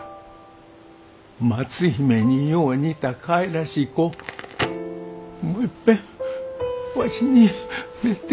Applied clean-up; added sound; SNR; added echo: none; Crackle; 19 dB; none.